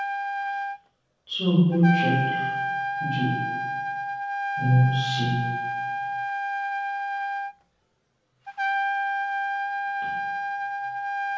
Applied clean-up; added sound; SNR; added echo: none; Trumpet; 1 dB; reverberation time 1.1 s.